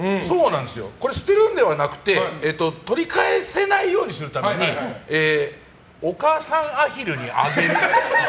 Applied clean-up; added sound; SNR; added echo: none; none; none; none.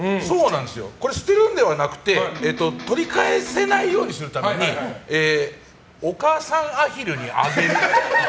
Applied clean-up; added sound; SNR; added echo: none; Electric guitar; 11 dB; none.